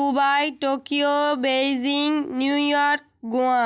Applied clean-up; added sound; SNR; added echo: none; none; none; none.